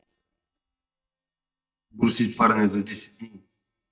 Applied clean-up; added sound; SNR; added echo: neural mask model DeepFilterNet 3.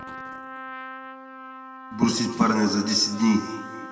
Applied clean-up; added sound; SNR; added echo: none; Trumpet; 13 dB; reverberation time 2.0 s.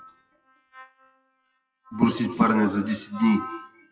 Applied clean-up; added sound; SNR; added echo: classical method WPE with log-MMSE.